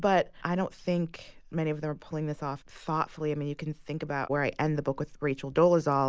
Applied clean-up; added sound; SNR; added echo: none; none; none; none.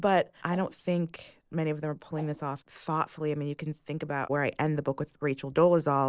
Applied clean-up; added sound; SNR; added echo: neural separator model SepFormer DNS4.